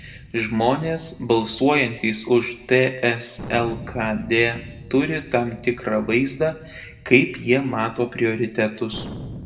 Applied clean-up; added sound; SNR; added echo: none; Thunder; 18 dB; reverberation time 0.8 s.